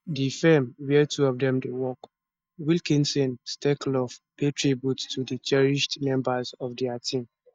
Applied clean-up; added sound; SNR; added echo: neural mask model DeepFilterNet 3.